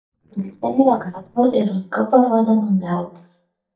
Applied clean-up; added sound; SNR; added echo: neural mask model DeepFilterNet 3.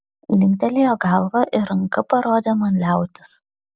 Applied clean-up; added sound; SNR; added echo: none; none; none; none.